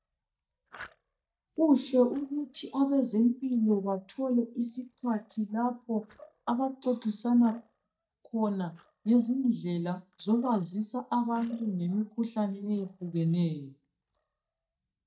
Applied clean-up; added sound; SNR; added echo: neural mask model DeepFilterNet 3.